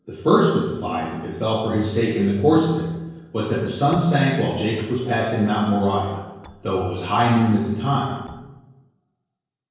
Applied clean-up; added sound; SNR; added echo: neural separator model SepFormer DNS4.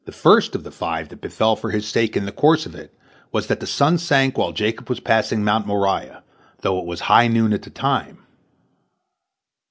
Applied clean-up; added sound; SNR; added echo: none; none; none; none.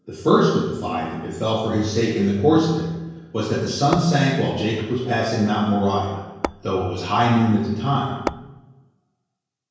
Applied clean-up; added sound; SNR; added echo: none; Tap / Hammer; 8 dB; reverberation time 1.0 s.